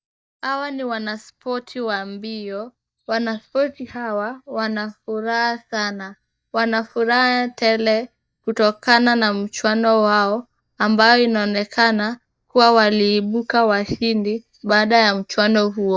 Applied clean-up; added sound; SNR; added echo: neural mask model DeepFilterNet 3.